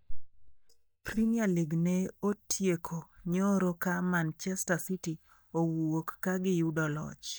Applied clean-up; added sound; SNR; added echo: neural mask model DeepFilterNet 3.